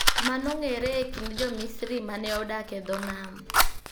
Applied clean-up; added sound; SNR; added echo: none; Fire; -2 dB; none.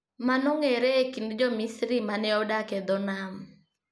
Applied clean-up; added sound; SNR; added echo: none; none; none; none.